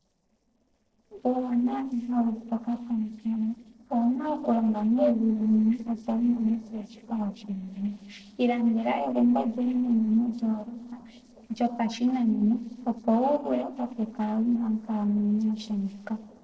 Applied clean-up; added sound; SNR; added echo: neural separator model SepFormer DNS4.